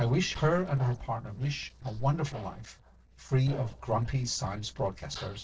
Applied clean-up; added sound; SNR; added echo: neural separator model SepFormer DNS4.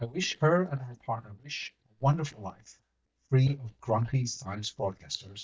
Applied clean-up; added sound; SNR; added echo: neural mask model DeepFilterNet 3.